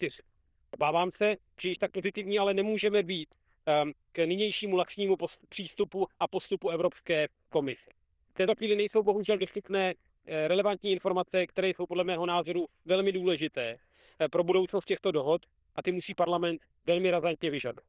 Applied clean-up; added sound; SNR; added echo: neural diffusion model UNIVERSE++.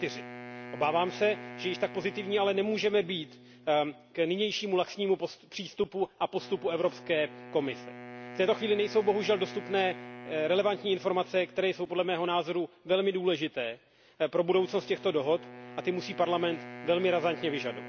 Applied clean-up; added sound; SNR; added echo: none; Wind instrument, woodwind instrument; 16 dB; none.